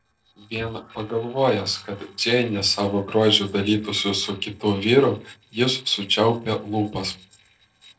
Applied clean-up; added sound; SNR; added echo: neural separator model SepFormer DNS4.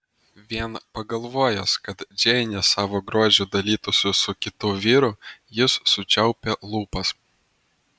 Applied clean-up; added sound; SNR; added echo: none; none; none; none.